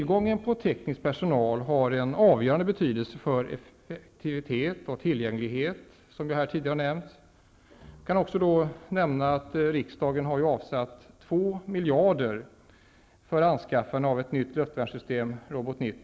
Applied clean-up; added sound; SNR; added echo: none; none; none; none.